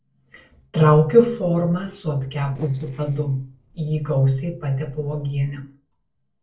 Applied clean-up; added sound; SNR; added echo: neural separator model SepFormer DNS4.